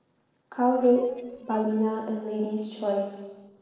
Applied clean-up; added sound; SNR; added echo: neural separator model SepFormer DNS4.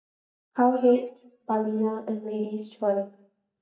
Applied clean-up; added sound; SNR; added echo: neural mask model DeepFilterNet 3.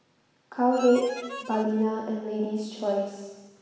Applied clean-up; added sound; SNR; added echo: none; Harmonica; 13 dB; reverberation time 1.1 s.